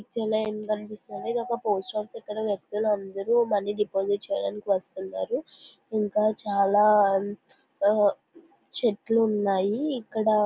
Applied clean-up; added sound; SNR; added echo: none; none; none; none.